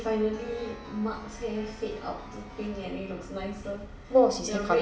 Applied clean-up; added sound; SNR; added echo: none; Keyboard (musical); 16 dB; reverberation time 0.9 s.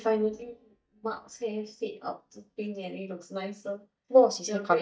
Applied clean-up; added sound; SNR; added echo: neural mask model DeepFilterNet 3.